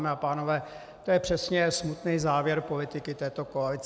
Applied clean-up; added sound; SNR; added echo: none; none; none; none.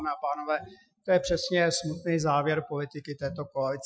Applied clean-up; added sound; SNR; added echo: classical method Wiener filter.